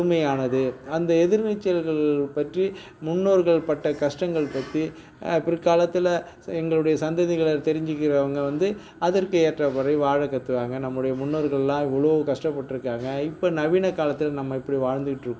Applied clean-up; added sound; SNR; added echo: none; none; none; none.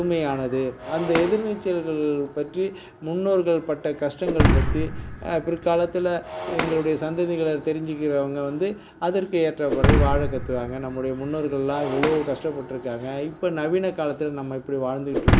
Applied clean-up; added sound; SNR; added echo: none; Shatter; 3 dB; none.